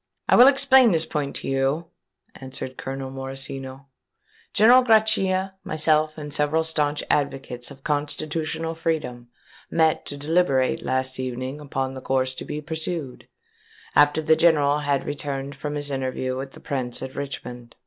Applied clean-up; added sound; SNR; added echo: none; none; none; none.